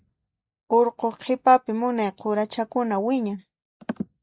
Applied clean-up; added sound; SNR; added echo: none; none; none; none.